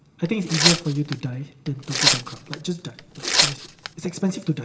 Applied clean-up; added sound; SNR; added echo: none; Tearing; -3 dB; reverberation time 0.9 s.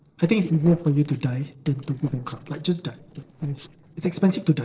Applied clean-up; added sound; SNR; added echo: neural separator model SepFormer DNS4.